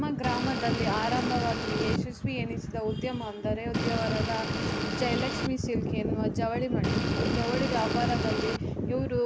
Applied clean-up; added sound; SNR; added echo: none; Motor vehicle (road) / Engine; 3 dB; none.